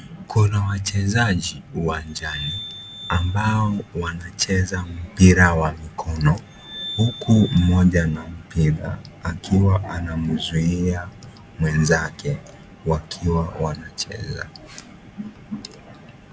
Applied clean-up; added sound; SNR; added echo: none; Glass; 15 dB; none.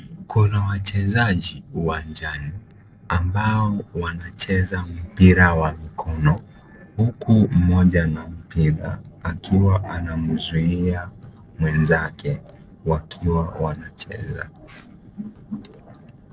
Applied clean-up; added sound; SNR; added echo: neural separator model SepFormer DNS4.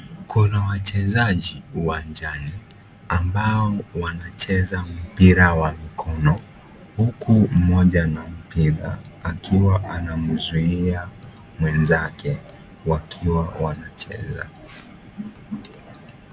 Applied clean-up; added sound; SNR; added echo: none; none; none; none.